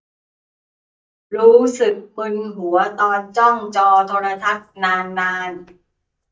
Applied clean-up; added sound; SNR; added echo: neural mask model DeepFilterNet 3.